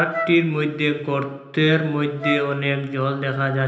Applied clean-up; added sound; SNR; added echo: none; Wind instrument, woodwind instrument; 10 dB; reverberation time 1.0 s.